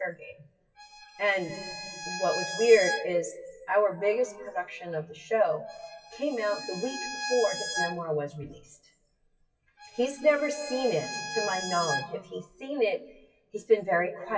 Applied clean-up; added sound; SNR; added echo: classical method WPE with log-MMSE.